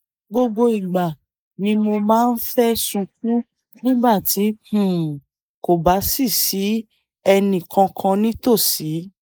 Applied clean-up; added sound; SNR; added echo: neural mask model Resemble Enhance denoiser.